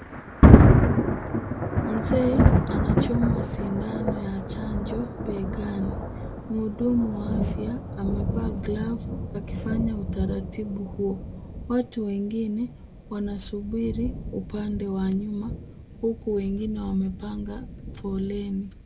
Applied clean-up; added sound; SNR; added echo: none; Thunder; -5 dB; none.